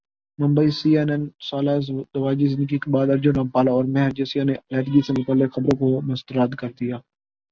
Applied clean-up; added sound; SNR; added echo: none; none; none; none.